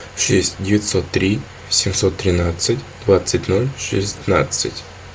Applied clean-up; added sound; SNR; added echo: none; none; none; none.